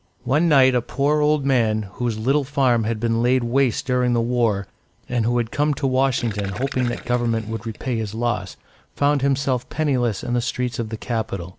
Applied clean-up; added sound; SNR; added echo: none; Gurgling; 17 dB; none.